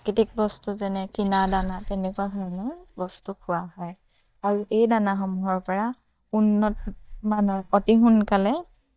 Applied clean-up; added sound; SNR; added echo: neural mask model DeepFilterNet 3.